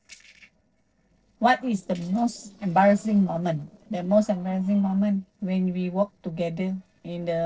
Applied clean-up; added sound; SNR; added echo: neural separator model SepFormer DNS4.